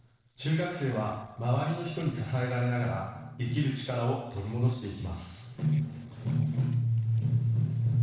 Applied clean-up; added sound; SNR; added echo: neural separator model SepFormer DNS4.